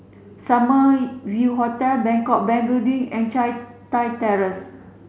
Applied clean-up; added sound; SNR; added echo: none; none; none; none.